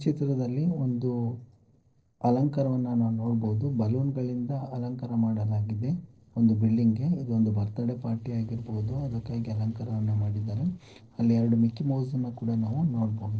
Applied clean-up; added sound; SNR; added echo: neural separator model SepFormer DNS4.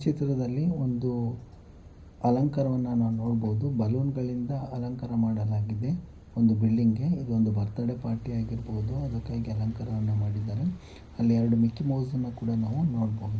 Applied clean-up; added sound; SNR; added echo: none; Car passing by / Idling / Accelerating, revving, vroom; 19 dB; reverberation time 0.5 s.